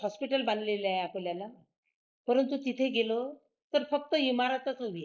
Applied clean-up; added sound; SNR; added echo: neural mask model Resemble Enhance denoiser.